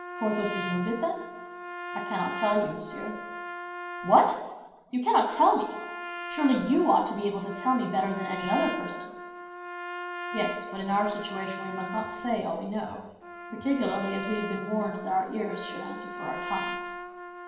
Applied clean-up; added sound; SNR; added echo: none; Trumpet; 9 dB; reverberation time 1.1 s.